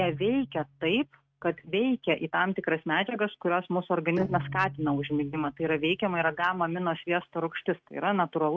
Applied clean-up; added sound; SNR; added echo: neural mask model RNNoise.